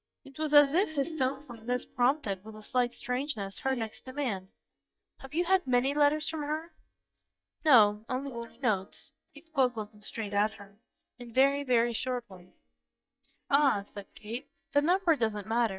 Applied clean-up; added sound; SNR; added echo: neural mask model DeepFilterNet 3.